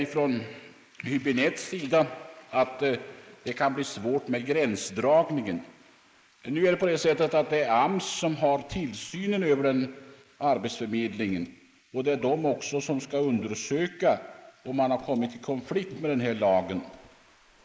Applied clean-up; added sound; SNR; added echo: neural mask model Resemble Enhance denoiser.